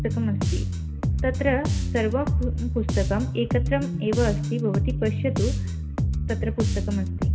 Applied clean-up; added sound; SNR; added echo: none; Bass guitar; -3 dB; reverberation time 2.1 s.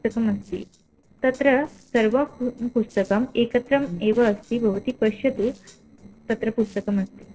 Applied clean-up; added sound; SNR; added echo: neural separator model SepFormer DNS4.